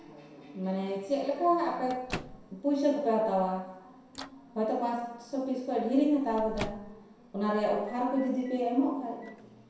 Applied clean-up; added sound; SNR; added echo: none; Microwave oven; 18 dB; reverberation time 0.7 s.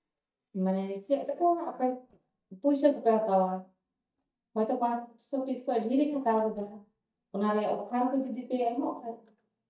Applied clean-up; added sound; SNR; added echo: neural mask model DeepFilterNet 3.